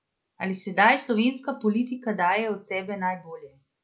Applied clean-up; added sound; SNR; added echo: none; none; none; none.